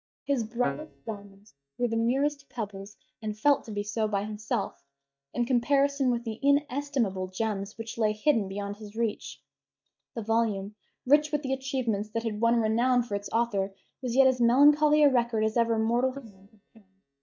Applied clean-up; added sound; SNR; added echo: neural mask model DeepFilterNet 3.